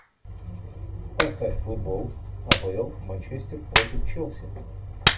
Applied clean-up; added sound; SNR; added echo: none; Clapping; -3 dB; reverberation time 0.2 s.